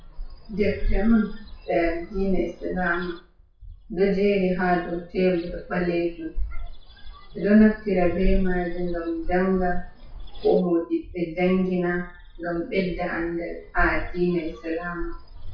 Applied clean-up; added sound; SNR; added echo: classical method WPE with log-MMSE.